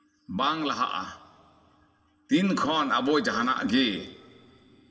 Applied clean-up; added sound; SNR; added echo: none; none; none; reverberation time 3.0 s.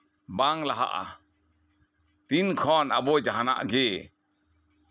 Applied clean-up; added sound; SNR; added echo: none; none; none; none.